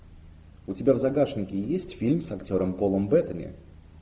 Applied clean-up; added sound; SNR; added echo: none; none; none; none.